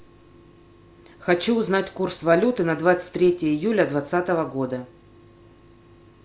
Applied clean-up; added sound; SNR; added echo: none; none; none; none.